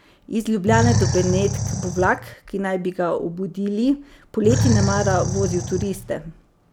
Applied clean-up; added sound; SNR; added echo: none; Animal; 1 dB; none.